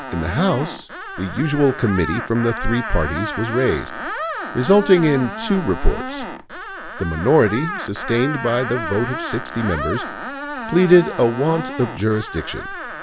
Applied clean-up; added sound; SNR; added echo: none; Screech; 9 dB; none.